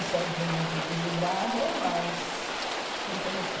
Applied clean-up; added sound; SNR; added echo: none; Rain; 0 dB; reverberation time 1.0 s.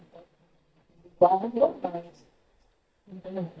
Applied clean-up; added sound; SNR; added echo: neural mask model DeepFilterNet 3.